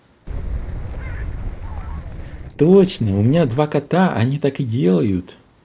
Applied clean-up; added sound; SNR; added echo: neural separator model SepFormer DNS4.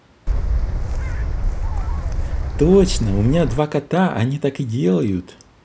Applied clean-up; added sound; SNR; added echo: none; Gull, seagull / Wind; 0 dB; none.